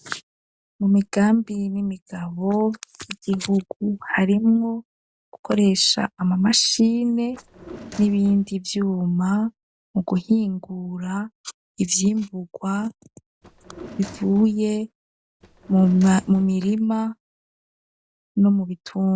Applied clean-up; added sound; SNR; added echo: none; Drawer open or close; 18 dB; none.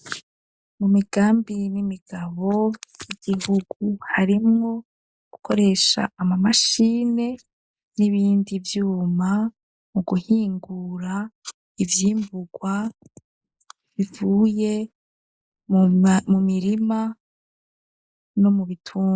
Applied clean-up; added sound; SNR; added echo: neural mask model Resemble Enhance denoiser.